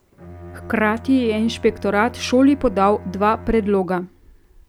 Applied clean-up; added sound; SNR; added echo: none; Bowed string instrument; 18 dB; none.